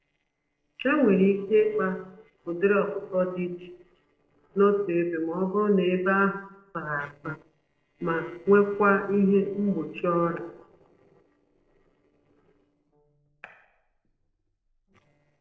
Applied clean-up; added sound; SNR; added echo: neural separator model SepFormer DNS4.